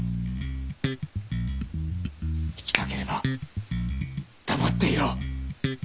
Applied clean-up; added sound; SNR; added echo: none; Finger snapping + Bass guitar; -4 dB; none.